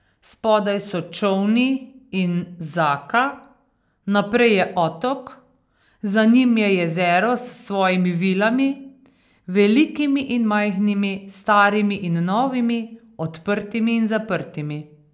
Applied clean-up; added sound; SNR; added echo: none; none; none; none.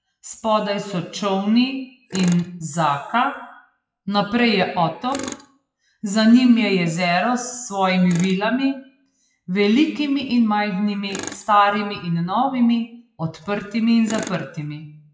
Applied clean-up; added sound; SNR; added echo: classical method WPE with log-MMSE.